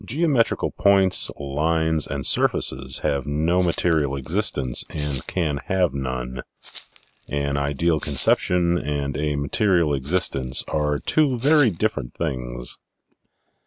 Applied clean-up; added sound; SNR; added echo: none; Rattle (instrument); 16 dB; none.